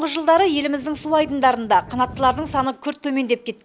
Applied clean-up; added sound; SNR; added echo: none; none; none; none.